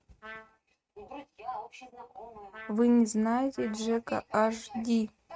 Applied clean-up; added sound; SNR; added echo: neural mask model RNNoise.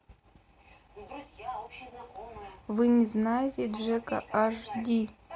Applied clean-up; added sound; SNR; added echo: none; none; none; none.